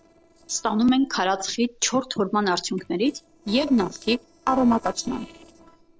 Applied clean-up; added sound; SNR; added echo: neural separator model SepFormer DNS4.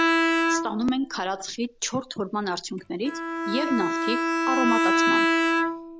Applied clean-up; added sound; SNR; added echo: none; Bowed string instrument; -4 dB; none.